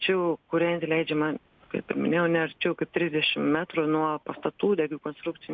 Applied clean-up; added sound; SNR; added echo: none; none; none; none.